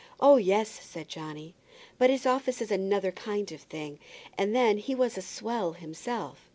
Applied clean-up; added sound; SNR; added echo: none; none; none; none.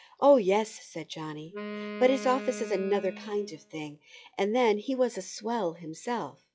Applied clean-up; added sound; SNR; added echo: classical method log-MMSE.